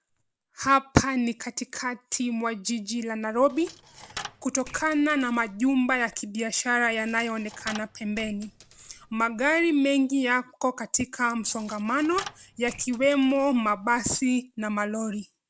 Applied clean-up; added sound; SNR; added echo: none; Coin (dropping); 19 dB; none.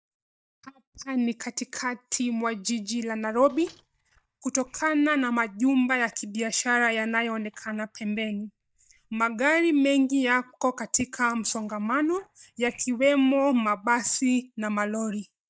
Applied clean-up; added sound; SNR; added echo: neural mask model DeepFilterNet 3.